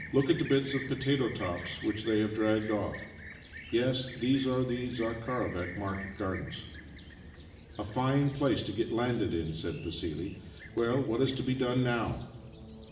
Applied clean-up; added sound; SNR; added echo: none; Fixed-wing aircraft, airplane; 14 dB; reverberation time 0.9 s.